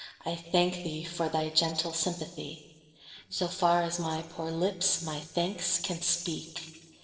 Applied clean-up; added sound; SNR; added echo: neural separator model SepFormer DNS4.